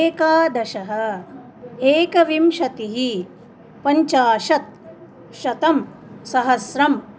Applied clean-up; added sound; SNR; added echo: none; none; none; none.